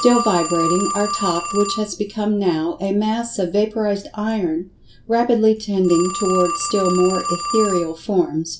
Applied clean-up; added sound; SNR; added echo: none; Telephone; 8 dB; reverberation time 0.2 s.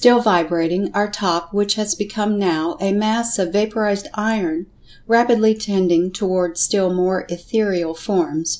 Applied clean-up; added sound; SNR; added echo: none; none; none; none.